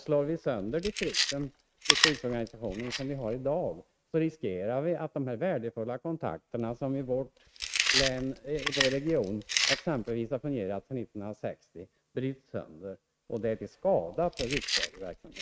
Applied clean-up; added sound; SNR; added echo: neural mask model RNNoise.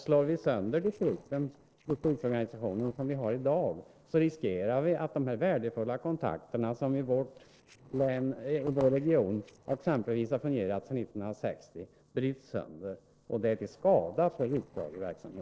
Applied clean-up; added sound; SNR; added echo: neural separator model SepFormer DNS4.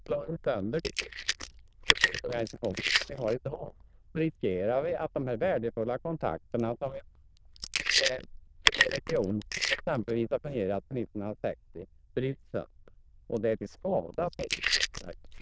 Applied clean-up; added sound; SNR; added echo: neural diffusion model UNIVERSE++.